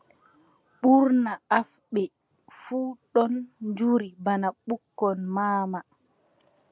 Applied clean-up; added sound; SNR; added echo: none; none; none; none.